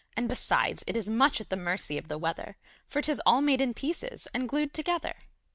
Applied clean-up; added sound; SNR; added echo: none; none; none; none.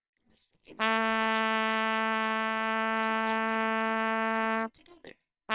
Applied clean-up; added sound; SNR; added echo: neural separator model SepFormer WHAMR!.